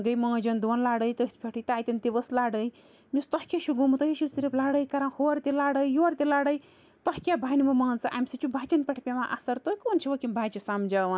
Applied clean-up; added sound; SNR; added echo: none; none; none; none.